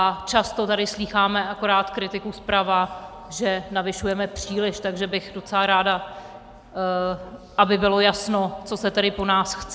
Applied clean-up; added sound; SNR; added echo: none; none; none; none.